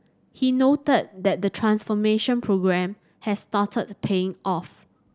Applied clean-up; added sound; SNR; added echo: none; none; none; none.